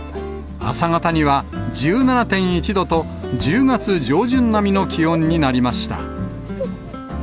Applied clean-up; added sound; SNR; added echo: none; none; none; none.